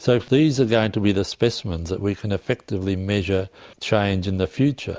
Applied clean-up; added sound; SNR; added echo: none; none; none; none.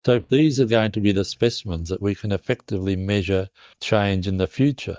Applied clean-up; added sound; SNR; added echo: neural mask model DeepFilterNet 3.